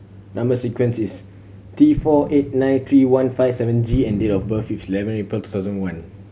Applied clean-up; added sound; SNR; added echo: none; Explosion; 12 dB; none.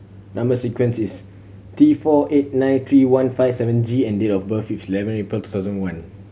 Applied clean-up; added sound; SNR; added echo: none; none; none; none.